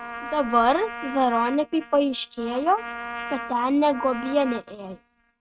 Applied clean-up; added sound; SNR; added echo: neural mask model RNNoise.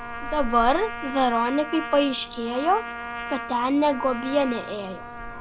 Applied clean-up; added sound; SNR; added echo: none; Trumpet + Church bell; 8 dB; none.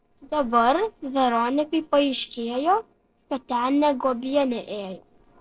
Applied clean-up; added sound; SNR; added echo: neural separator model SepFormer DNS4.